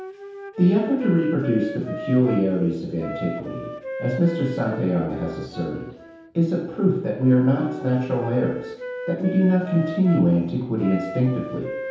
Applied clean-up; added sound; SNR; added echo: none; Wind instrument, woodwind instrument; 12 dB; reverberation time 0.8 s.